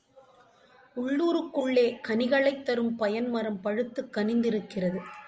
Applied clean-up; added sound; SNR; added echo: none; none; none; none.